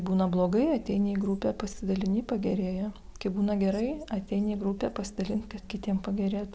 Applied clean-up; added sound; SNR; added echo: none; none; none; none.